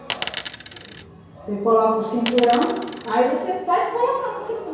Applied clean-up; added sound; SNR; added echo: none; Coin (dropping); 7 dB; reverberation time 1.0 s.